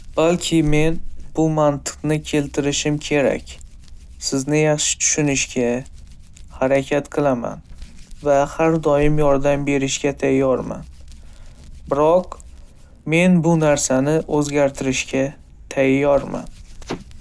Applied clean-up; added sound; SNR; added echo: none; Hands; 11 dB; none.